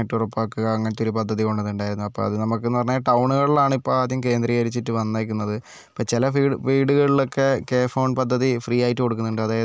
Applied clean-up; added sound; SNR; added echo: none; none; none; none.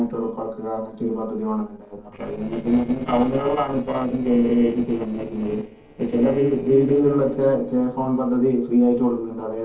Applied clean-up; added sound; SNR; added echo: neural separator model SepFormer DNS4.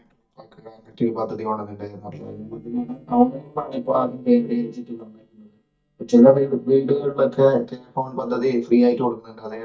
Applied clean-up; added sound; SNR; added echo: neural mask model DeepFilterNet 3.